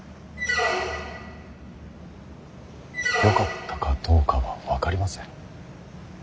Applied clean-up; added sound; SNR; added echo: none; Squeak; 3 dB; none.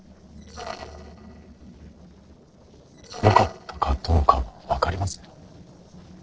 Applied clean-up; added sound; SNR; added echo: neural separator model SepFormer DNS4.